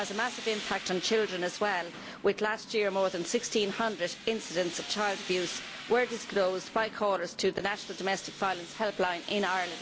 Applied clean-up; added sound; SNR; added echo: none; Tools; 13 dB; none.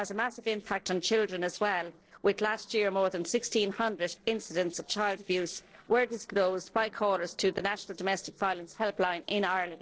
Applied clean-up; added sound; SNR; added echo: neural separator model SepFormer DNS4.